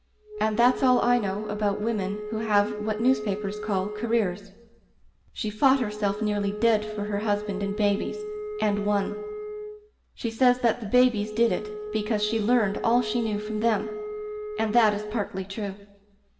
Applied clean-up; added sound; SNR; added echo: none; Wind instrument, woodwind instrument; 9 dB; reverberation time 0.9 s.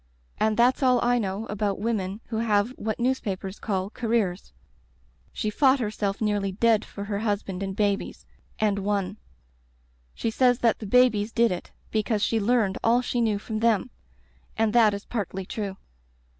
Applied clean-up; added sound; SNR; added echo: none; none; none; none.